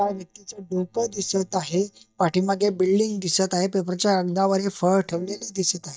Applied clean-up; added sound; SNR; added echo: neural mask model DeepFilterNet 3.